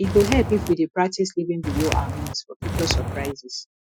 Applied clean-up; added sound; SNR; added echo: classical method Wiener filter.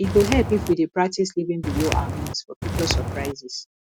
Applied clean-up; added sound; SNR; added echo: none; Walk, footsteps; 1 dB; none.